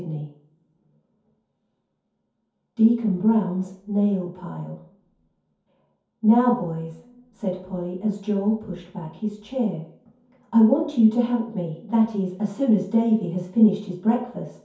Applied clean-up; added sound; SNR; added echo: none; none; none; reverberation time 0.6 s.